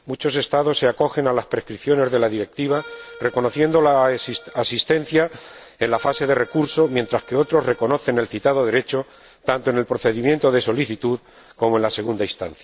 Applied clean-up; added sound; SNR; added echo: none; Accordion; 20 dB; none.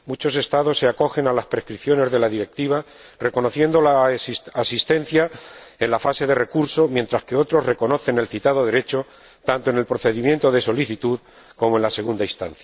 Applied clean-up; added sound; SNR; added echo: none; none; none; none.